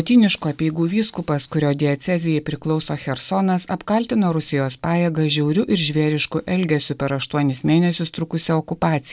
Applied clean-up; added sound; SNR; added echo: none; none; none; none.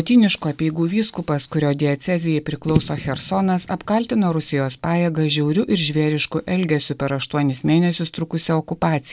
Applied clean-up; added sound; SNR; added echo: none; Fireworks / Boom; 12 dB; none.